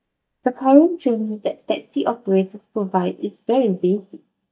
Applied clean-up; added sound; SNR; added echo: neural mask model DeepFilterNet 3.